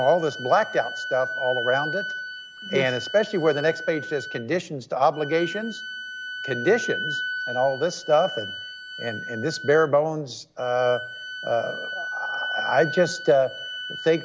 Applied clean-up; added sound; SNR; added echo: none; Wind instrument, woodwind instrument; 8 dB; none.